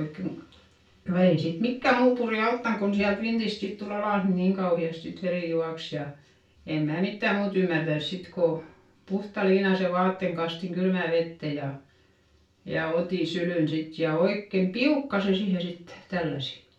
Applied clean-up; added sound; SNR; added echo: none; none; none; reverberation time 0.3 s.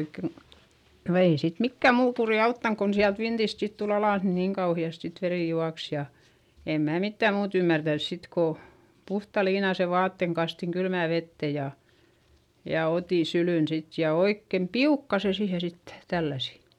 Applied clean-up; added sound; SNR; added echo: none; none; none; none.